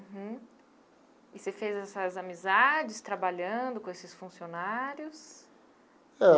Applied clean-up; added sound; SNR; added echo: none; none; none; none.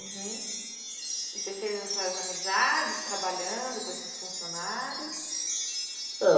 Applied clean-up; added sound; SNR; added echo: none; Wind chime; 4 dB; reverberation time 1.3 s.